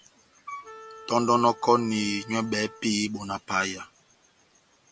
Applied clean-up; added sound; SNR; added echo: none; Wind instrument, woodwind instrument; 18 dB; none.